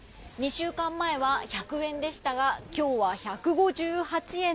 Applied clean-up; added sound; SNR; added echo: none; none; none; none.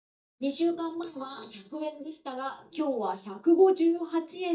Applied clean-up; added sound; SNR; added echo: neural mask model DeepFilterNet 3.